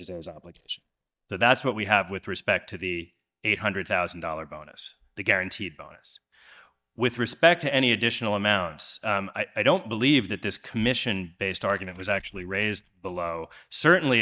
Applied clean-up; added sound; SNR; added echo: neural mask model DeepFilterNet 3.